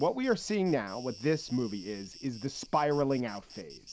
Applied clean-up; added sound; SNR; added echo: none; Insect; 20 dB; none.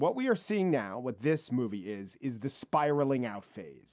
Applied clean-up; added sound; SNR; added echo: none; none; none; none.